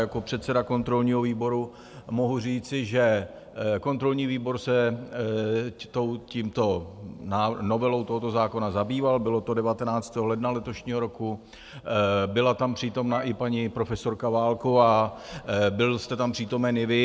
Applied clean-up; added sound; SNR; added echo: none; Wind instrument, woodwind instrument; 17 dB; none.